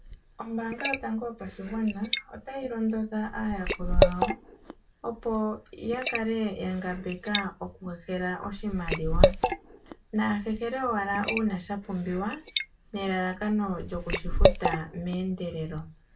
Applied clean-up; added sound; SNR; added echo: none; Liquid; -2 dB; reverberation time 0.2 s.